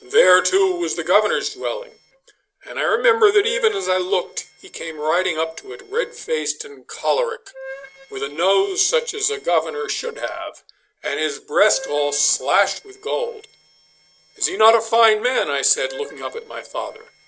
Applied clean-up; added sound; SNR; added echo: neural separator model SepFormer DNS4.